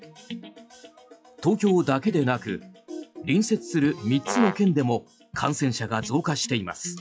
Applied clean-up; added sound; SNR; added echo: classical method log-MMSE.